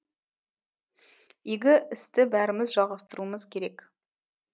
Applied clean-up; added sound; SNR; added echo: none; none; none; none.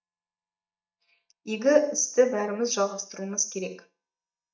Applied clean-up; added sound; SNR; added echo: neural mask model DeepFilterNet 3.